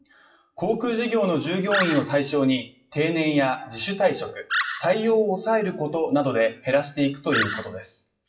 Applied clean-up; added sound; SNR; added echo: classical method WPE with log-MMSE.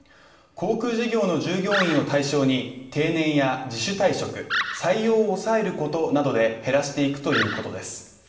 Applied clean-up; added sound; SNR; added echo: none; Animal; 6 dB; reverberation time 1.0 s.